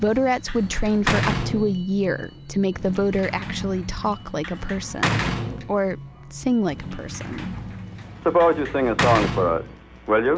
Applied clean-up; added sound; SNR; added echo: none; Sliding door / Slam; 6 dB; none.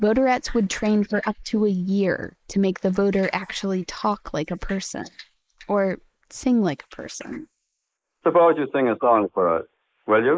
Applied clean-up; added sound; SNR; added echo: neural mask model Resemble Enhance denoiser.